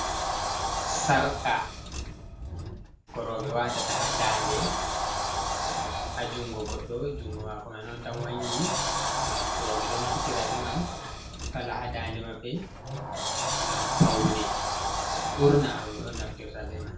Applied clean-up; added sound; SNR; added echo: none; Sliding door; 0 dB; reverberation time 0.3 s.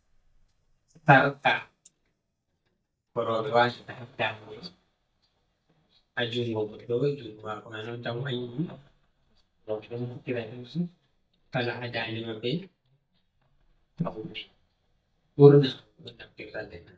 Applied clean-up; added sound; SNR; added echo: neural mask model DeepFilterNet 3.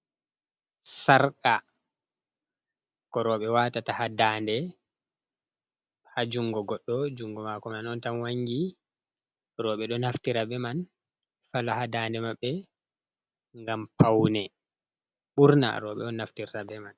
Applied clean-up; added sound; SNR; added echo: none; none; none; none.